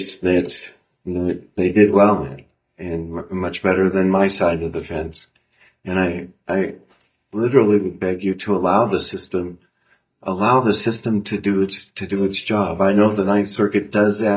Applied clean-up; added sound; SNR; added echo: neural mask model DeepFilterNet 3.